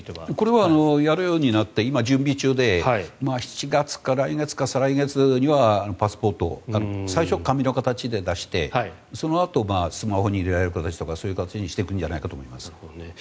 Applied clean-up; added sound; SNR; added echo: none; none; none; none.